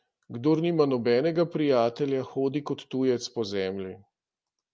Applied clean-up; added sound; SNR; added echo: none; none; none; none.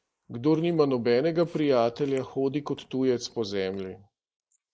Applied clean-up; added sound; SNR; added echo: neural mask model Resemble Enhance denoiser.